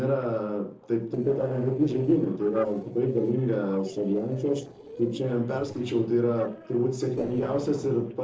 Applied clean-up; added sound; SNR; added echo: neural separator model SepFormer DNS4.